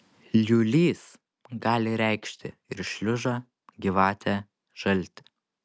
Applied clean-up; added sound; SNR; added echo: none; none; none; none.